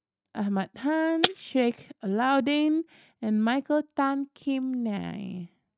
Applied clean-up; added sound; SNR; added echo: neural mask model RNNoise.